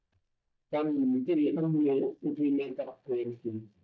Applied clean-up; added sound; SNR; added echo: neural mask model DeepFilterNet 3.